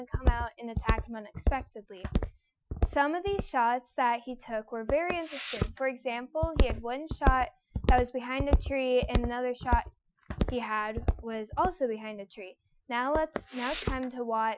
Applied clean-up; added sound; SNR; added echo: classical method Wiener filter.